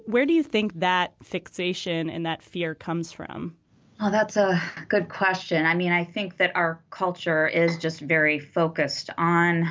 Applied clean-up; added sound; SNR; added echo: none; Bowed string instrument; 18 dB; none.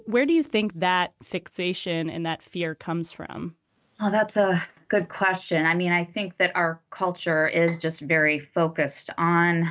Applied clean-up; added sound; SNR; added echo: neural mask model RNNoise.